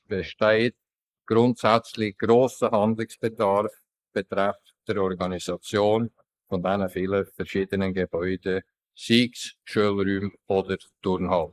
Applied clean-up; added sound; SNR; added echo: neural mask model Resemble Enhance denoiser.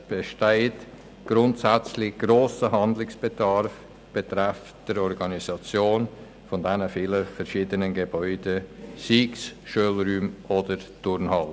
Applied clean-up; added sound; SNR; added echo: none; none; none; none.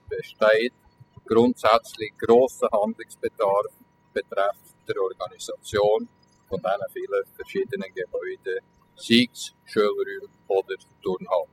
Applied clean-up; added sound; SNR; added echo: classical method spectral subtraction.